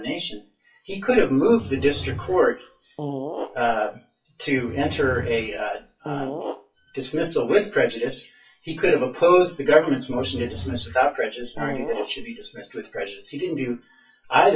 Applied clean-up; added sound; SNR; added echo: classical method WPE with log-MMSE.